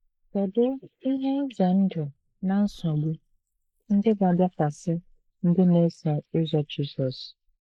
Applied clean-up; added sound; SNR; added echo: neural mask model Resemble Enhance denoiser.